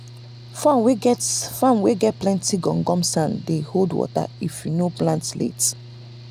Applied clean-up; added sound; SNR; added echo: none; Mechanical fan / Engine; 18 dB; none.